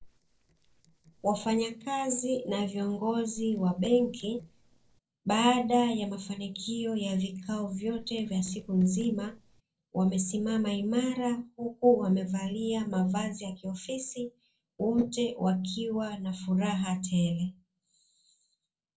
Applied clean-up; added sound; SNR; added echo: neural separator model SepFormer DNS4.